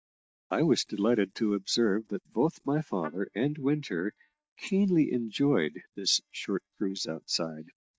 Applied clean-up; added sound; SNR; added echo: neural mask model DeepFilterNet 3.